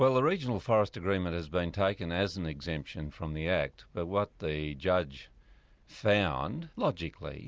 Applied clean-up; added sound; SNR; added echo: none; none; none; none.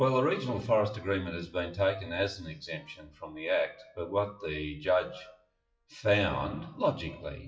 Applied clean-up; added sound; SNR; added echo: classical method WPE with log-MMSE.